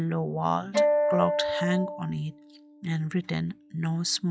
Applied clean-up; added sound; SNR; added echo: classical method log-MMSE.